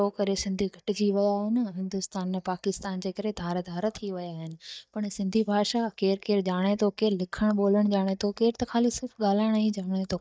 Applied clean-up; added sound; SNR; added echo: neural mask model DeepFilterNet 3.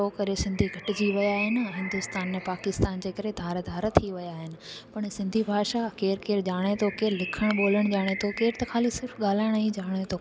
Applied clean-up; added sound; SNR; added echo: none; Bird; 11 dB; none.